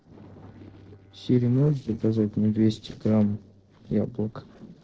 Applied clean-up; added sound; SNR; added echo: neural separator model SepFormer DNS4.